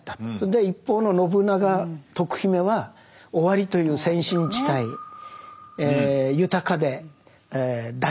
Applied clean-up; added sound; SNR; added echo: none; none; none; none.